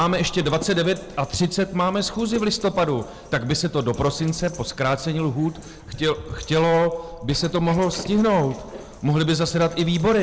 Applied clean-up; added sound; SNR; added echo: none; Dog; 17 dB; none.